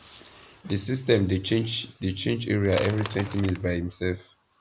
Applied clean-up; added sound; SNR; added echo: none; Crackle / Crushing / Wood; 10 dB; none.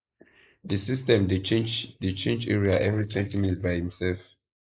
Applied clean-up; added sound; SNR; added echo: neural mask model Resemble Enhance denoiser.